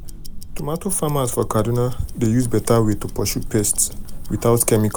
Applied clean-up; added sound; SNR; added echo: none; Tick-tock; 7 dB; none.